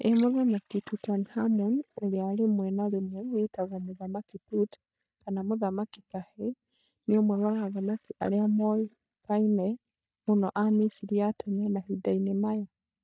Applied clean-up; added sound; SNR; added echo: neural mask model DeepFilterNet 3.